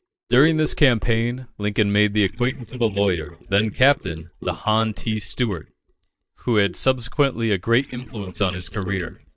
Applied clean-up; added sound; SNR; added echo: neural mask model DeepFilterNet 3.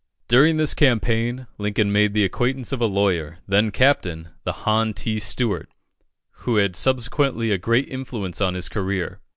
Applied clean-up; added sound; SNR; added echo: none; none; none; none.